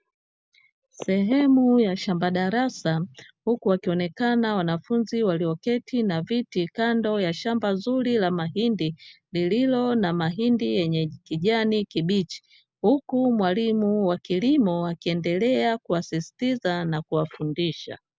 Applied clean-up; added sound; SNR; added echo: none; none; none; none.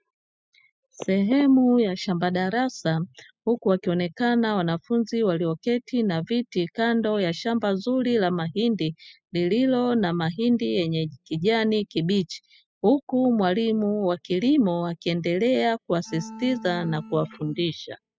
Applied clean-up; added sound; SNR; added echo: classical method spectral subtraction.